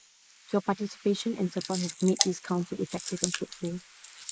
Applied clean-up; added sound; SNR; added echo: neural mask model Resemble Enhance denoiser.